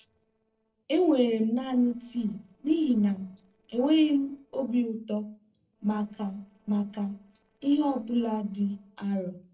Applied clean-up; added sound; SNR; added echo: neural separator model SepFormer DNS4.